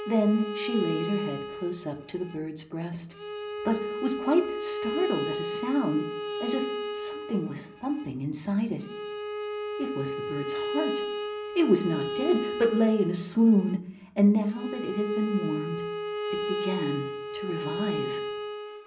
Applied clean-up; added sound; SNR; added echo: none; Bowed string instrument; 5 dB; reverberation time 0.5 s.